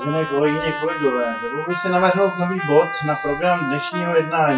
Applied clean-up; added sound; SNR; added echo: classical method WPE with log-MMSE.